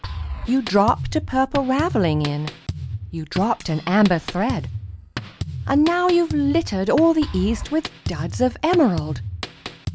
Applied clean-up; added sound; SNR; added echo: none; Drum kit; 9 dB; none.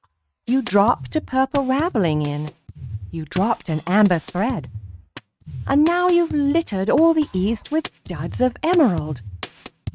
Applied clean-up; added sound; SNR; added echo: neural mask model RNNoise.